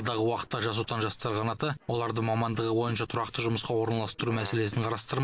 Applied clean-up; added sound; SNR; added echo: none; Hi-hat + Brass instrument; 15 dB; none.